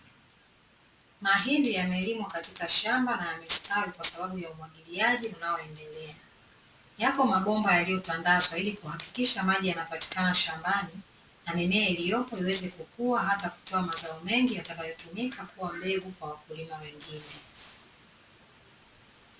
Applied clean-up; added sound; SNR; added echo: none; none; none; none.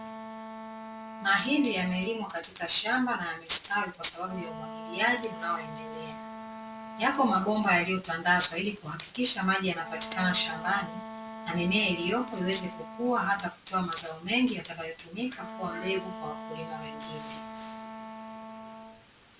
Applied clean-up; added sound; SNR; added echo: none; Wind instrument, woodwind instrument; 12 dB; none.